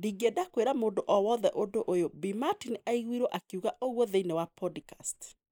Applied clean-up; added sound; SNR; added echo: neural mask model Resemble Enhance denoiser.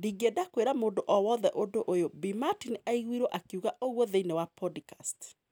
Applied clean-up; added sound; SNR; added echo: none; none; none; none.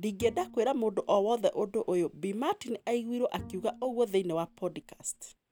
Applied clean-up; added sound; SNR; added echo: none; Bowed string instrument; 20 dB; none.